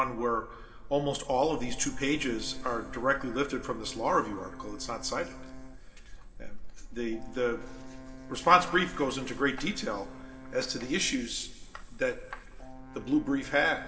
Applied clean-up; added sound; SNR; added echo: none; Brass instrument; 18 dB; reverberation time 2.6 s.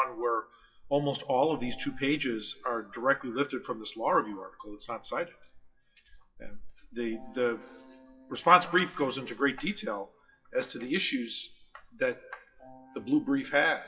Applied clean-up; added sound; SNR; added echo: classical method WPE with log-MMSE.